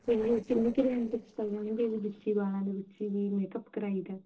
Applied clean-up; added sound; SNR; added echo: neural separator model SepFormer DNS4.